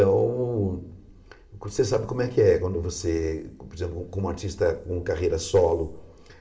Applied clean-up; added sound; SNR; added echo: none; none; none; reverberation time 1.1 s.